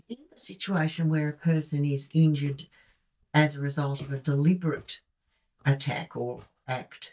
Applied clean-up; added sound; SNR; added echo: neural mask model DeepFilterNet 3.